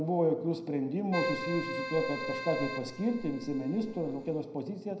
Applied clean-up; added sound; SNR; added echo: none; Keyboard (musical); 5 dB; reverberation time 0.7 s.